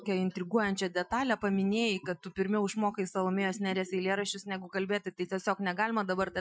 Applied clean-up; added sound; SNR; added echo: classical method Wiener filter.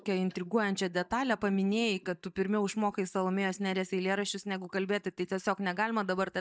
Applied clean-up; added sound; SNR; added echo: neural mask model DeepFilterNet 3.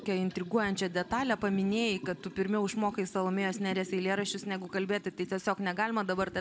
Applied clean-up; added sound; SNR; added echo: none; Liquid; 17 dB; none.